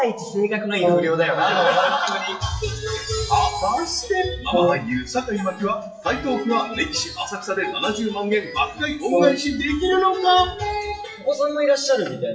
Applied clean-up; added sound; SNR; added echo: classical method WPE with log-MMSE.